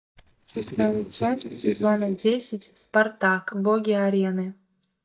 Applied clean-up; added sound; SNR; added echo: neural mask model DeepFilterNet 3.